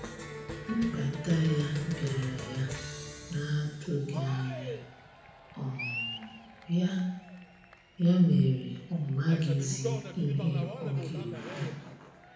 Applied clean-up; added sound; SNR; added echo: none; Cheering; 10 dB; reverberation time 0.9 s.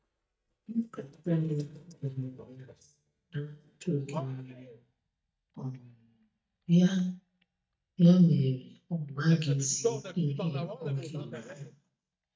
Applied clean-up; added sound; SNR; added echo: neural mask model DeepFilterNet 3.